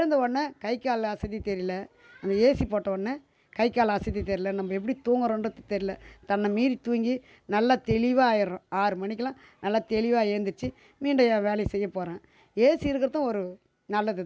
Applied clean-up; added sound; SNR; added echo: none; none; none; none.